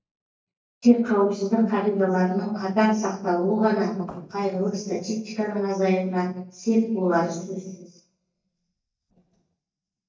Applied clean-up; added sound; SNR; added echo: neural mask model DeepFilterNet 3.